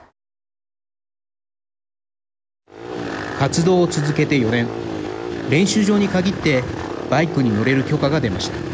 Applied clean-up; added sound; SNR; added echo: none; none; none; none.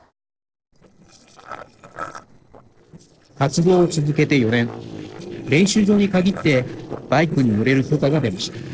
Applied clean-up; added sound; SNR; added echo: neural separator model SepFormer DNS4.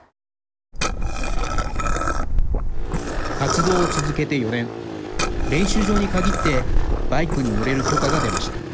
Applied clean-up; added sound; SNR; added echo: none; Liquid; -4 dB; none.